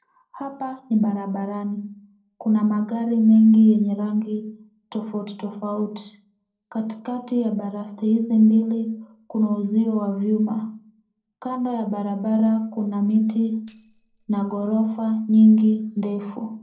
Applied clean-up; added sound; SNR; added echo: neural separator model SepFormer DNS4.